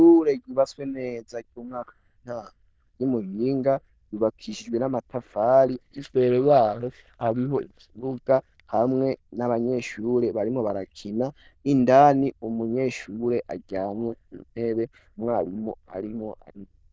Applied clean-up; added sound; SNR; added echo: neural diffusion model UNIVERSE++.